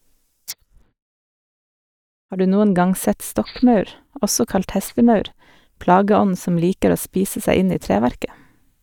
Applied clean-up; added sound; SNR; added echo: neural mask model DeepFilterNet 3.